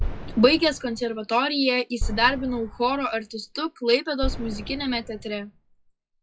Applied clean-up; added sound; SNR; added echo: classical method WPE with log-MMSE.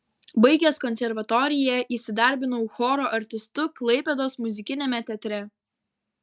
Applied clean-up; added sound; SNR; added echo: none; none; none; none.